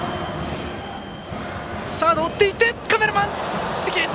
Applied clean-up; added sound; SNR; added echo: none; none; none; none.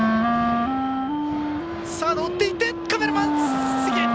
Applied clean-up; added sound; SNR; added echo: none; Wind instrument, woodwind instrument; -4 dB; none.